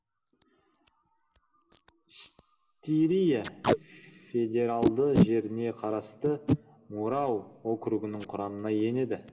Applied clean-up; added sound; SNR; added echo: none; Packing tape, duct tape; 4 dB; reverberation time 2.6 s.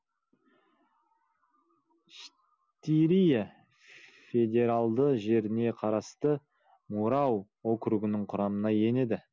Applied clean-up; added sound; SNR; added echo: none; none; none; none.